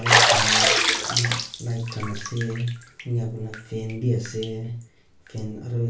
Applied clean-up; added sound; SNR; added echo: none; Bathtub (filling or washing); -4 dB; reverberation time 0.3 s.